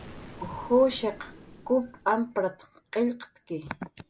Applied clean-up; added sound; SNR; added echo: none; Explosion; 20 dB; none.